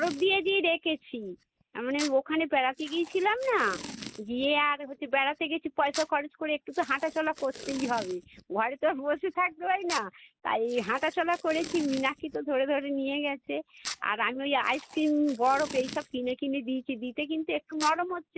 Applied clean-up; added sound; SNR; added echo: none; Packing tape, duct tape; 16 dB; none.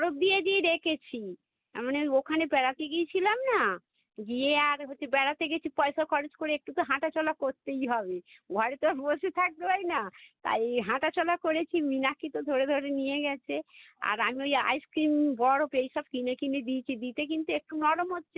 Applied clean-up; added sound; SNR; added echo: none; none; none; none.